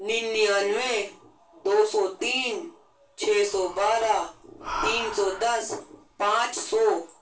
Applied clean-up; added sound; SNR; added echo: none; Breathing; 12 dB; reverberation time 0.2 s.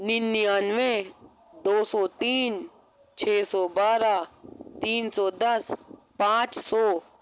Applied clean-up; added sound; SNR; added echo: none; none; none; none.